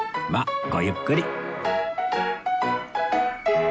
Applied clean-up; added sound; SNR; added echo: none; none; none; none.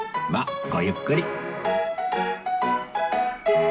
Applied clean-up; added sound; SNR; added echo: none; none; none; reverberation time 1.2 s.